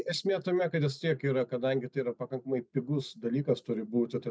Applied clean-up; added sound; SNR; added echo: none; none; none; none.